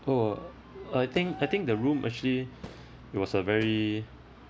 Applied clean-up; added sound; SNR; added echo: none; Crowd / Fireworks; 19 dB; none.